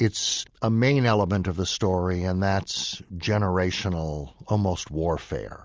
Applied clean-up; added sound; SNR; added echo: none; none; none; none.